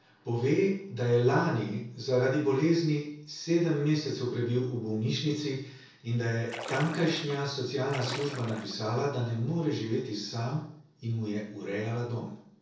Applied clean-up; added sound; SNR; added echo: neural separator model SepFormer DNS4.